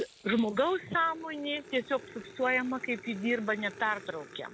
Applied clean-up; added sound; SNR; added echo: none; Growling; 18 dB; none.